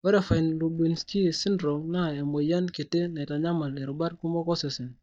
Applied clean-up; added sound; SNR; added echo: neural mask model DeepFilterNet 3.